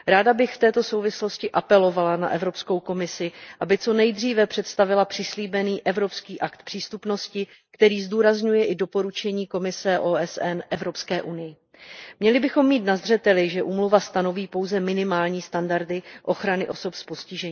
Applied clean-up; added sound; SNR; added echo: neural mask model Resemble Enhance denoiser.